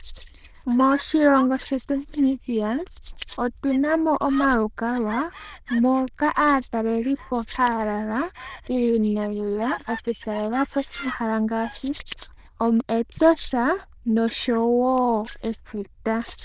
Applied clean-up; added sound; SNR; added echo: neural diffusion model UNIVERSE++.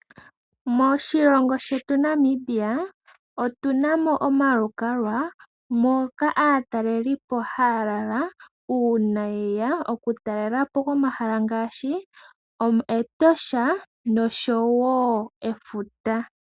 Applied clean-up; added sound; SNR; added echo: none; none; none; none.